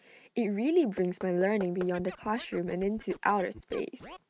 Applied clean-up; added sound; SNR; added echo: neural mask model RNNoise.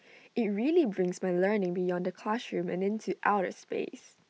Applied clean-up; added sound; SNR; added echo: none; none; none; none.